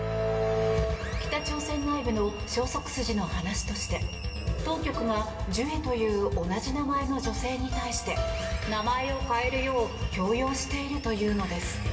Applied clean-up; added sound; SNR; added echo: none; none; none; reverberation time 1.2 s.